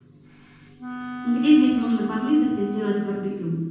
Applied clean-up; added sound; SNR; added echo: none; Wind instrument, woodwind instrument; 14 dB; reverberation time 1.1 s.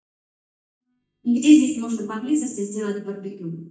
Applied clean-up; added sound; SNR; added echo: neural mask model DeepFilterNet 3.